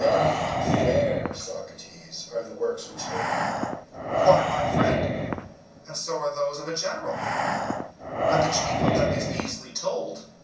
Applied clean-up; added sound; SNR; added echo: none; Breathing; -3 dB; reverberation time 0.6 s.